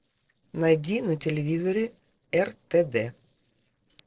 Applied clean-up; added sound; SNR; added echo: neural separator model SepFormer DNS4.